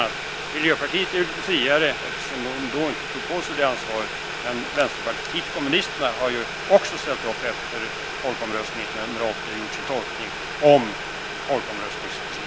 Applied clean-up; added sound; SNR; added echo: none; Boiling; 6 dB; none.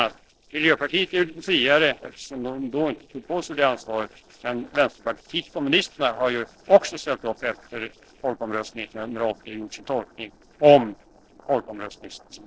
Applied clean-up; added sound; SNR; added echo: neural separator model SepFormer DNS4.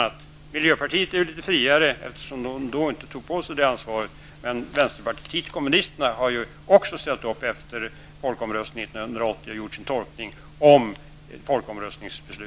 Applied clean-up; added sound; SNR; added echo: none; none; none; none.